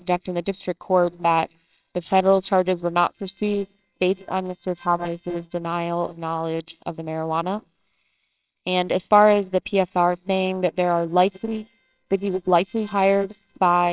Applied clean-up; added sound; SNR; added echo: neural separator model SepFormer WHAMR!.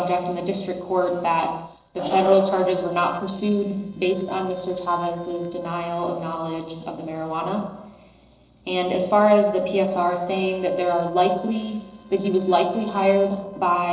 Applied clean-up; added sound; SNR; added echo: neural separator model SepFormer DNS4.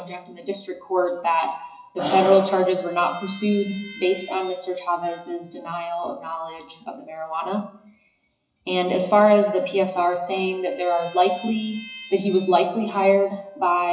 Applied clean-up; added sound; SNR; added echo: classical method WPE with log-MMSE.